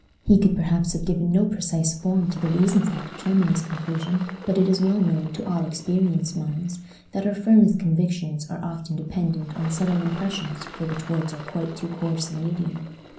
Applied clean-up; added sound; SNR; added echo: none; Engine; 19 dB; reverberation time 0.6 s.